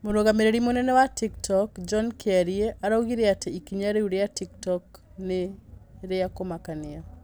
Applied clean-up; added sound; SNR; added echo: none; none; none; none.